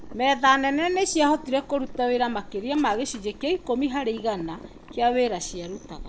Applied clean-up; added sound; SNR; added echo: none; Boiling; 17 dB; none.